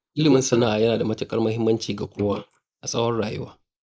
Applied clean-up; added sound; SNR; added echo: neural mask model Resemble Enhance denoiser.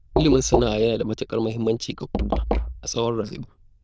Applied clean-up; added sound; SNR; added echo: neural diffusion model UNIVERSE++.